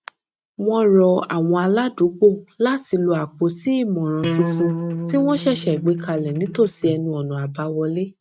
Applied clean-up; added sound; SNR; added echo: neural mask model RNNoise.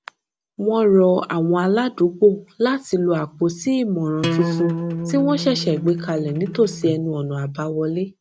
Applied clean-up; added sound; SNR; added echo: none; Acoustic guitar; 6 dB; none.